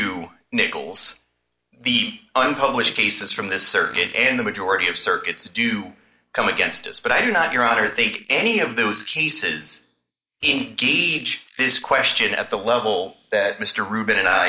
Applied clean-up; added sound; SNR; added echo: neural mask model Resemble Enhance denoiser.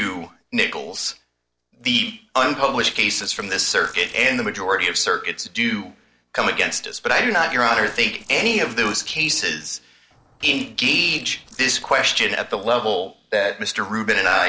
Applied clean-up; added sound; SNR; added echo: neural separator model SepFormer DNS4.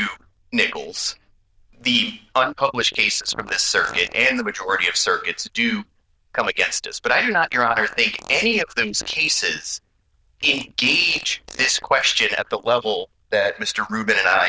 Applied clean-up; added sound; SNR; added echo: neural diffusion model UNIVERSE++.